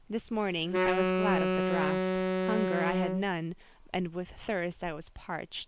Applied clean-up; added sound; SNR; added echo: none; Wind instrument, woodwind instrument; -4 dB; none.